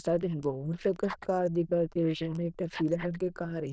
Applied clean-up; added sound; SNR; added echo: neural diffusion model UNIVERSE++.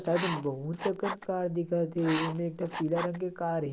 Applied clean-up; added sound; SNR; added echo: none; Writing; 8 dB; none.